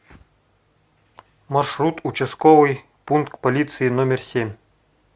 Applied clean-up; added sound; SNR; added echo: none; none; none; none.